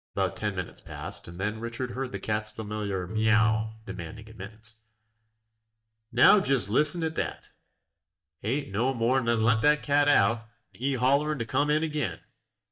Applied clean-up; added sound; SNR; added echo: neural mask model DeepFilterNet 3.